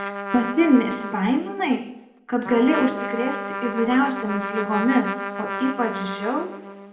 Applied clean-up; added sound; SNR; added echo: none; Trumpet; 8 dB; reverberation time 0.6 s.